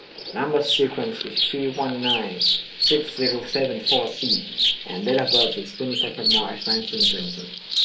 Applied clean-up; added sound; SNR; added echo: neural mask model Resemble Enhance denoiser.